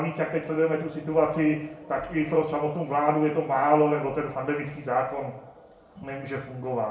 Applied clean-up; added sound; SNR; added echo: none; none; none; reverberation time 0.5 s.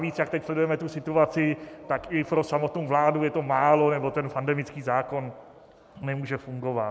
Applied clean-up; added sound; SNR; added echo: none; none; none; none.